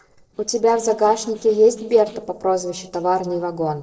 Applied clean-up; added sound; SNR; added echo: neural separator model SepFormer DNS4.